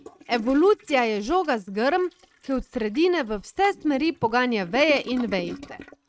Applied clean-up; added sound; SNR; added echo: neural mask model RNNoise.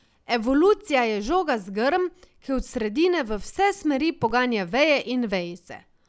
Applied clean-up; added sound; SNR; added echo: none; none; none; none.